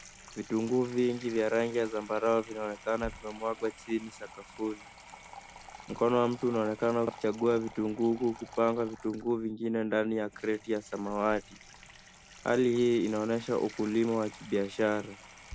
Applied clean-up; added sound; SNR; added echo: none; Sink (filling or washing) / Water tap, faucet; 19 dB; none.